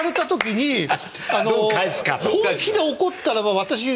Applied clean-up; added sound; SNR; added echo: none; none; none; none.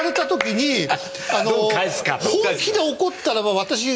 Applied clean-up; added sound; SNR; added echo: none; Glass; 14 dB; none.